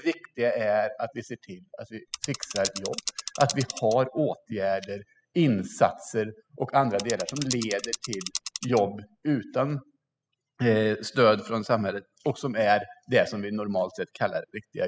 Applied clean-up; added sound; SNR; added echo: classical method spectral subtraction.